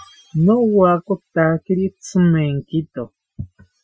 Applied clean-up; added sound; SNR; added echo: classical method Wiener filter.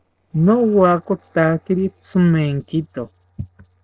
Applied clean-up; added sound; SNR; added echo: neural separator model SepFormer DNS4.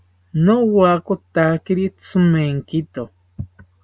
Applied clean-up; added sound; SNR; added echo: none; none; none; none.